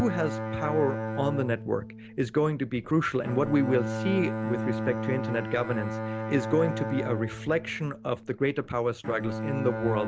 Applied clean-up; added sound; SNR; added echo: none; Bowed string instrument; 5 dB; none.